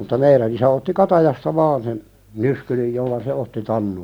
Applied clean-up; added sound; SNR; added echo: none; none; none; none.